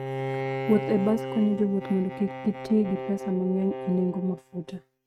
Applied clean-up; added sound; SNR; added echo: neural mask model RNNoise.